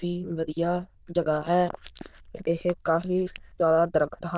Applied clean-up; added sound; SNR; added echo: neural diffusion model UNIVERSE++.